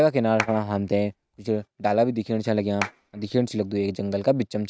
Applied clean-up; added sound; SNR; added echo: neural mask model RNNoise.